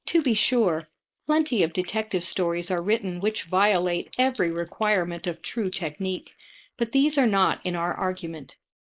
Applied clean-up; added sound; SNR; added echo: neural mask model Resemble Enhance denoiser.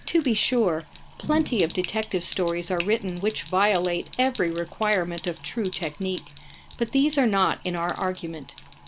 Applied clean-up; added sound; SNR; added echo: none; Sink (filling or washing); 15 dB; none.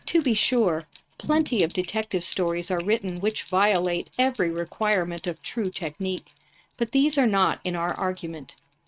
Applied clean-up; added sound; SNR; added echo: neural mask model RNNoise.